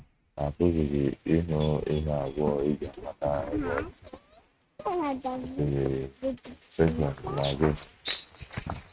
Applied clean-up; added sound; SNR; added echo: neural mask model RNNoise.